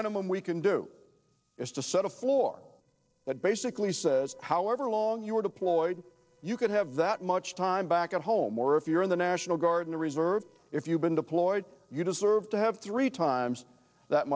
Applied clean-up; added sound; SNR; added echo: neural separator model SepFormer DNS4.